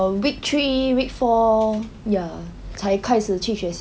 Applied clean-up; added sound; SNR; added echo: none; none; none; none.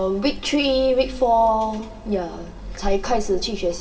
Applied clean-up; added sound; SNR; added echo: none; Dog; 10 dB; reverberation time 2.9 s.